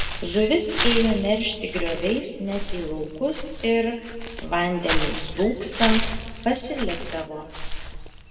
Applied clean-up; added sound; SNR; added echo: none; Walk, footsteps / Bird; 1 dB; reverberation time 1.7 s.